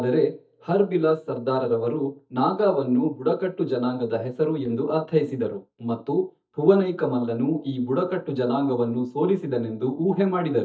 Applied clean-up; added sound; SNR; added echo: neural mask model DeepFilterNet 3.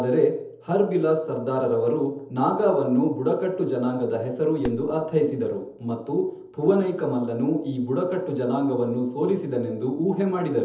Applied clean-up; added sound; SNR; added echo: none; Fireworks; 19 dB; reverberation time 0.7 s.